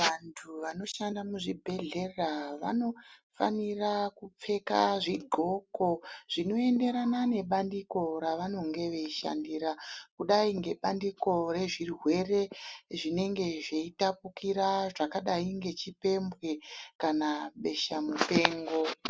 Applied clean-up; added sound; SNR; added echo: none; none; none; none.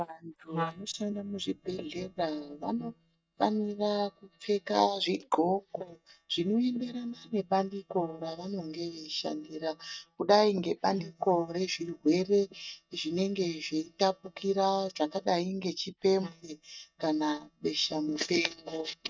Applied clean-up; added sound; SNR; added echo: neural mask model DeepFilterNet 3.